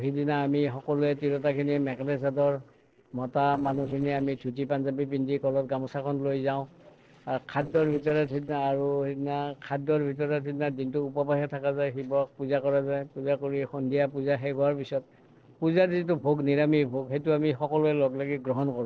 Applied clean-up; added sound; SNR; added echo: neural separator model SepFormer DNS4.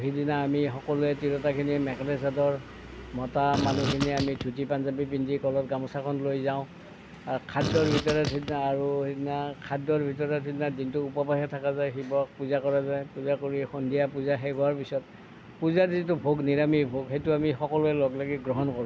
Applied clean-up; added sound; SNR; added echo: none; Fart; 3 dB; none.